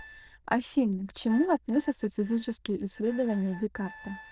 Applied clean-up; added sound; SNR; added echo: neural diffusion model UNIVERSE++.